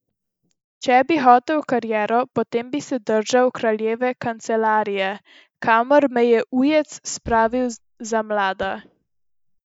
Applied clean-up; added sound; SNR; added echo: neural mask model DeepFilterNet 3.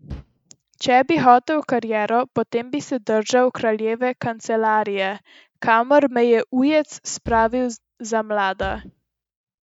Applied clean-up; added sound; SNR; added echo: neural mask model RNNoise.